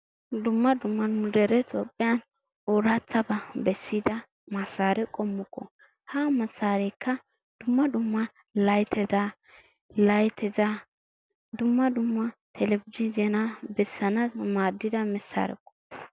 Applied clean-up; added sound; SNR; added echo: none; none; none; none.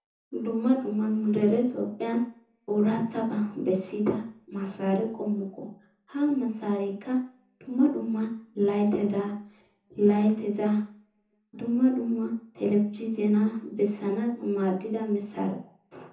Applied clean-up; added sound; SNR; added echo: none; none; none; reverberation time 0.5 s.